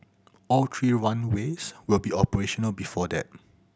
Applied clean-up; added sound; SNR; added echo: none; none; none; none.